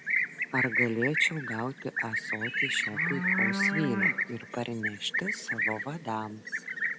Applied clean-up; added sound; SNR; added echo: none; Livestock, farm animals, working animals; -4 dB; none.